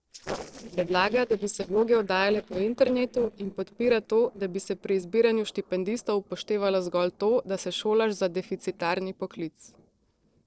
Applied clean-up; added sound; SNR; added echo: neural separator model SepFormer DNS4.